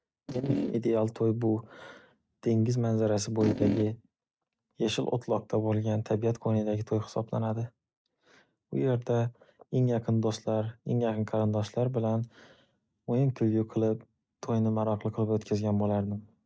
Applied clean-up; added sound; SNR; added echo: neural mask model RNNoise.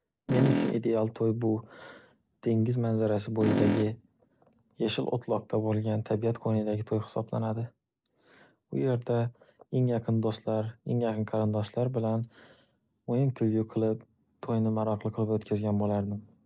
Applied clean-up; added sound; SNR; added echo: none; Fart; -2 dB; none.